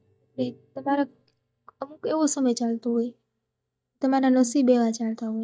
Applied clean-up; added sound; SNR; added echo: neural mask model DeepFilterNet 3.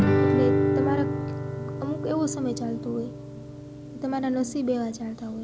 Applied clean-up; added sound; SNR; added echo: none; Guitar; -3 dB; none.